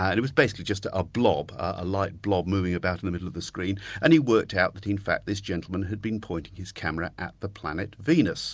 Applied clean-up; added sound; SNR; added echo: none; none; none; none.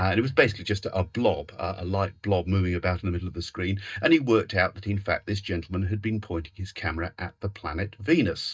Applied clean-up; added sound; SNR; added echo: neural mask model DeepFilterNet 3.